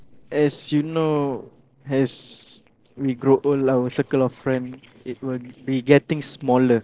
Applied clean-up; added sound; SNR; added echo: neural separator model SepFormer DNS4.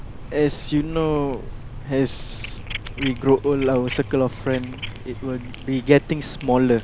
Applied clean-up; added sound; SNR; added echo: none; Cat; 11 dB; none.